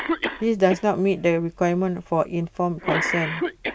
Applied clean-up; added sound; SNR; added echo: none; Cough; 7 dB; none.